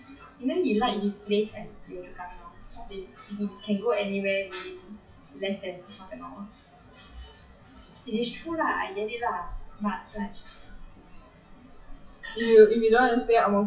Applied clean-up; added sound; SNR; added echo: classical method WPE with log-MMSE.